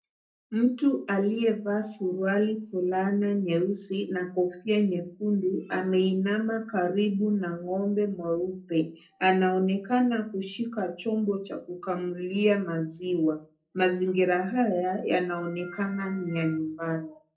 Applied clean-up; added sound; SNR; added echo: neural separator model SepFormer DNS4.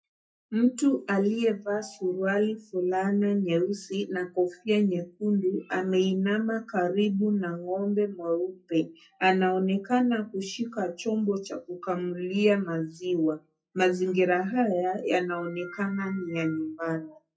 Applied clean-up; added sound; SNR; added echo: classical method WPE with log-MMSE.